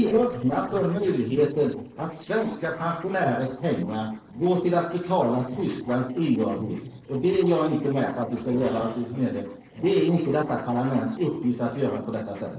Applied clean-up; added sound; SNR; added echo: neural separator model SepFormer DNS4.